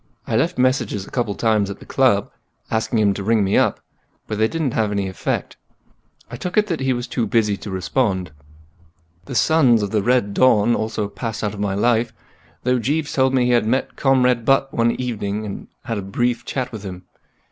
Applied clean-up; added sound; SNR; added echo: none; none; none; none.